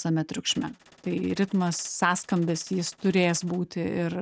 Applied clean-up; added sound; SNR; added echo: neural mask model RNNoise.